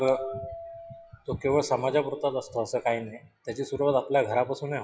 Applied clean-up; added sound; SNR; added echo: classical method log-MMSE.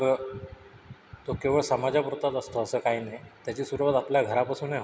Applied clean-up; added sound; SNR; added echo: none; none; none; none.